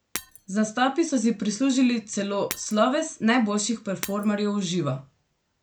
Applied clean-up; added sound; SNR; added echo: none; Shatter; 18 dB; none.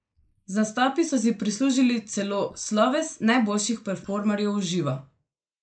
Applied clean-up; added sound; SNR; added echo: neural mask model Resemble Enhance denoiser.